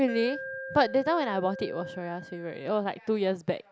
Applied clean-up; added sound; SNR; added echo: none; Alarm; 12 dB; none.